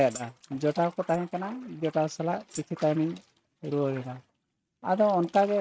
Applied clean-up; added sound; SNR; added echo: neural mask model RNNoise.